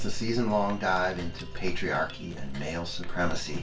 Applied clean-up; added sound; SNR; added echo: none; Mechanisms; 19 dB; reverberation time 0.2 s.